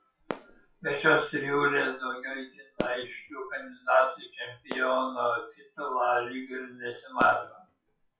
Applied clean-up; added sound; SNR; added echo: classical method WPE with log-MMSE.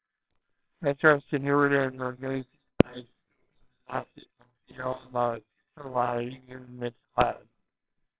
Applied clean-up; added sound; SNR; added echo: neural separator model SepFormer WHAMR!.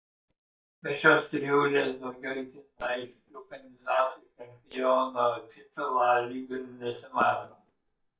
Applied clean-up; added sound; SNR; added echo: neural mask model DeepFilterNet 3.